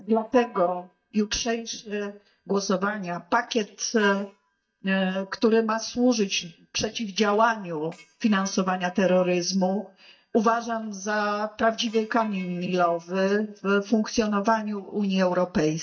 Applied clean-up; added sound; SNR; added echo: neural mask model DeepFilterNet 3.